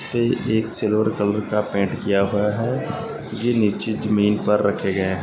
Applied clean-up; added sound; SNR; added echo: none; none; none; none.